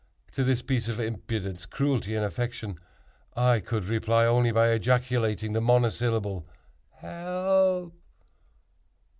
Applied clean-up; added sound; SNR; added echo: none; none; none; none.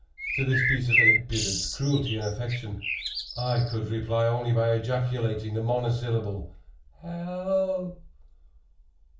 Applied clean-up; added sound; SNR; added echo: none; Bird; 0 dB; reverberation time 0.4 s.